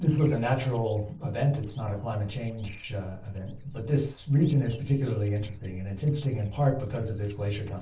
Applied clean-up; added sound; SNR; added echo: neural separator model SepFormer DNS4.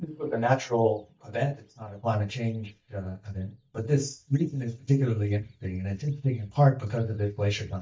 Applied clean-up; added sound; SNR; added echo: neural mask model DeepFilterNet 3.